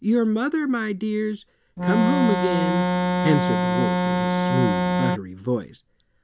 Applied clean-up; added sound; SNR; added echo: none; Organ; -3 dB; none.